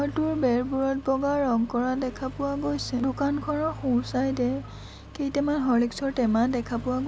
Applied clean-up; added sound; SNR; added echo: none; Accelerating, revving, vroom; 14 dB; none.